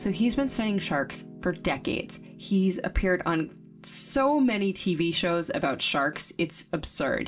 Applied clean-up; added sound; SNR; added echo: none; Piano; 19 dB; reverberation time 0.2 s.